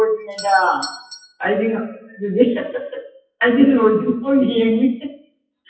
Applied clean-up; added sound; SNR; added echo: classical method WPE with log-MMSE.